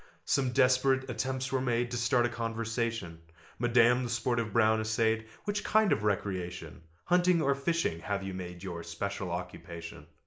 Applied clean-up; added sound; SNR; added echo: none; none; none; none.